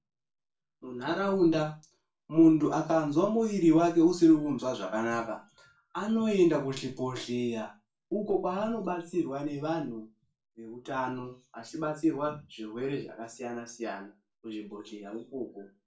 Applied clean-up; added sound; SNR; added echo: none; none; none; reverberation time 0.3 s.